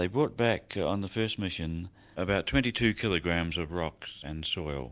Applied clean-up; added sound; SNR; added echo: none; none; none; none.